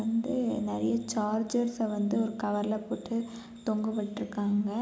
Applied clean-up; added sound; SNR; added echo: none; none; none; none.